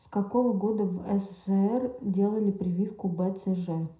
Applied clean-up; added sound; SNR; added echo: none; none; none; reverberation time 0.5 s.